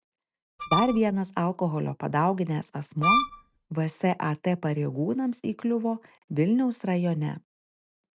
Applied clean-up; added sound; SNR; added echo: neural mask model RNNoise.